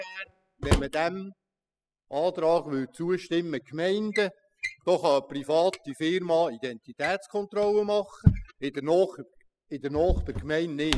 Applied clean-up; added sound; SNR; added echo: classical method spectral subtraction.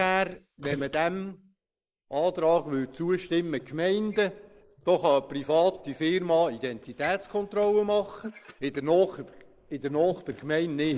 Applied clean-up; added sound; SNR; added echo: neural mask model Resemble Enhance denoiser.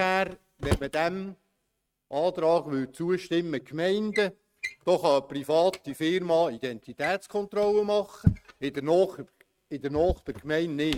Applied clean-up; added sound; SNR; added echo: neural mask model RNNoise.